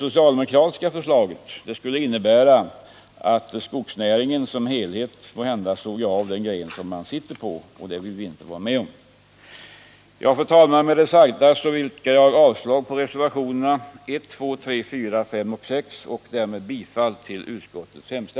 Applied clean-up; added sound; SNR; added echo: none; none; none; none.